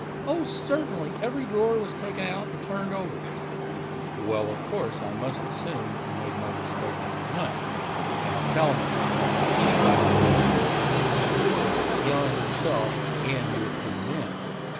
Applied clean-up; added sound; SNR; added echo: none; Train; -4 dB; none.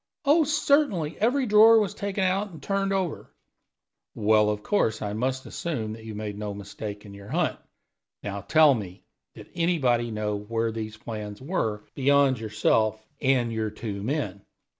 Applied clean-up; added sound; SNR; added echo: none; none; none; none.